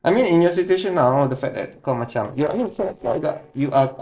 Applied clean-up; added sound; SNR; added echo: neural separator model SepFormer DNS4.